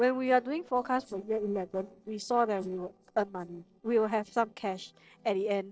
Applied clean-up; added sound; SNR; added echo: neural separator model SepFormer DNS4.